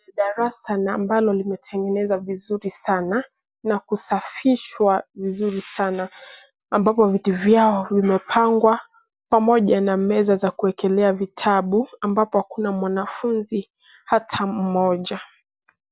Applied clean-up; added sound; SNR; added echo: none; none; none; none.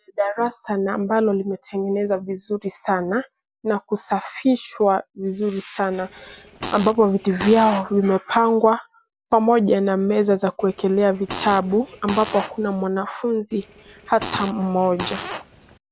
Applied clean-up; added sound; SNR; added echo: none; Fart; 13 dB; none.